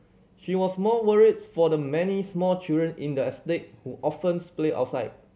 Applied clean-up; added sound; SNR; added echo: none; none; none; none.